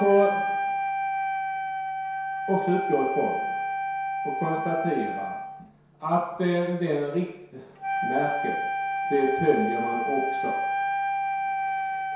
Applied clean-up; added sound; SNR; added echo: none; Wind instrument, woodwind instrument; 1 dB; reverberation time 0.7 s.